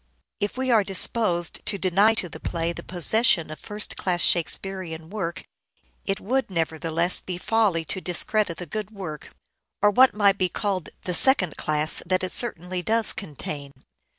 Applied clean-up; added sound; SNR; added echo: none; Thump, thud; 9 dB; none.